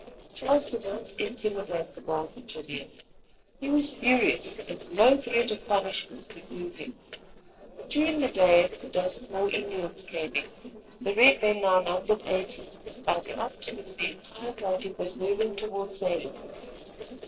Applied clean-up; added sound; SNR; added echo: neural separator model SepFormer DNS4.